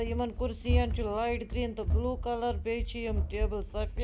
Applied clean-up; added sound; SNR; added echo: none; Run; -1 dB; none.